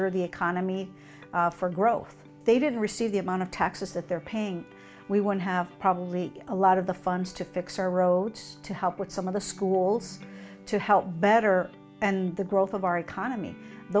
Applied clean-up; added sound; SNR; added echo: none; none; none; none.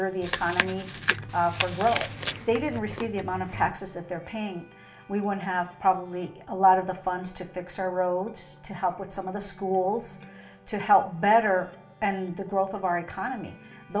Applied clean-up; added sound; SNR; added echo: none; Chewing, mastication; 4 dB; reverberation time 0.9 s.